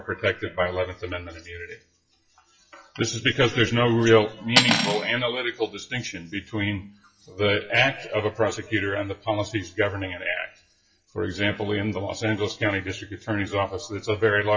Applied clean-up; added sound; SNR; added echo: classical method WPE with log-MMSE.